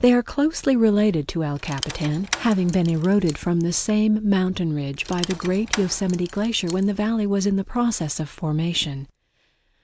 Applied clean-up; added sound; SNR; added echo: none; Rattle / Keys jangling; 13 dB; none.